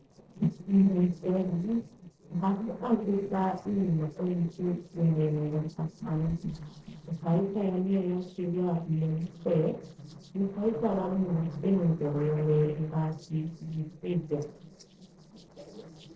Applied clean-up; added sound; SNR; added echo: neural separator model SepFormer DNS4.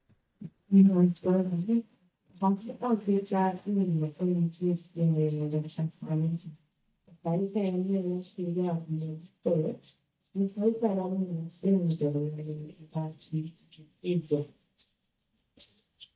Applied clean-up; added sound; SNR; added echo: neural mask model DeepFilterNet 3.